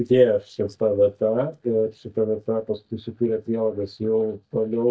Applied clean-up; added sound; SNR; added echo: neural mask model DeepFilterNet 3.